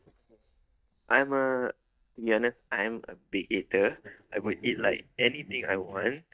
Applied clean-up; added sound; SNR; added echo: neural mask model DeepFilterNet 3.